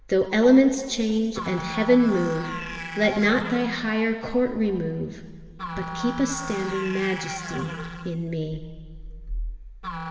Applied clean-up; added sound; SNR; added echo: none; Musical instrument; 12 dB; reverberation time 2.1 s.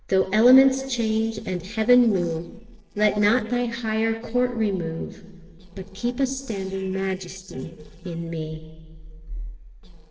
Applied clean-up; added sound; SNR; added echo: neural separator model SepFormer DNS4.